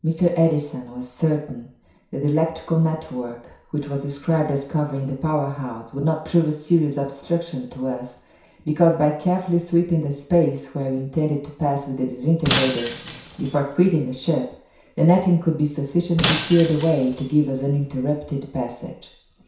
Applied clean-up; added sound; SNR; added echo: none; Shatter; 6 dB; reverberation time 0.6 s.